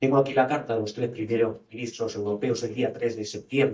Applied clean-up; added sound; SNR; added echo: neural mask model DeepFilterNet 3.